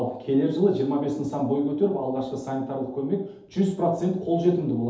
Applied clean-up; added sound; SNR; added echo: none; none; none; reverberation time 2.2 s.